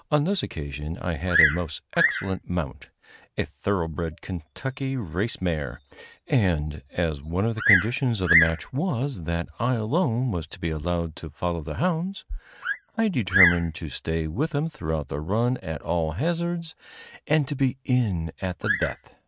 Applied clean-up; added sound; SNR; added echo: neural mask model RNNoise.